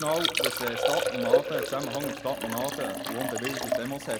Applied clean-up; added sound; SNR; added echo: none; Liquid; -3 dB; none.